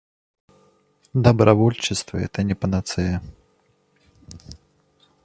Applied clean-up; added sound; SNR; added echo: none; none; none; none.